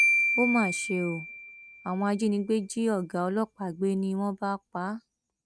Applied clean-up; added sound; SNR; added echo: neural mask model RNNoise.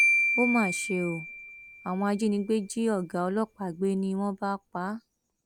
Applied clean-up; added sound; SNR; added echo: none; Marimba, xylophone; 3 dB; none.